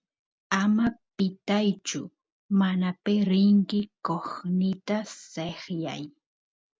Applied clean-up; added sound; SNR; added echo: none; none; none; none.